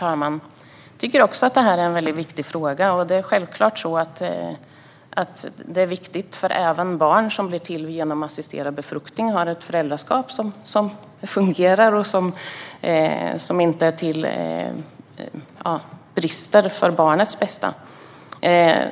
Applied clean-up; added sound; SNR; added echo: none; none; none; none.